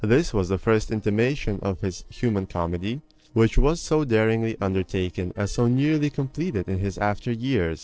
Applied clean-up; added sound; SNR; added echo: neural separator model SepFormer DNS4.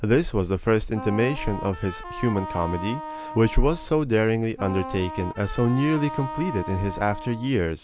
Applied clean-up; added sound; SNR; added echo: none; Wind instrument, woodwind instrument; 11 dB; none.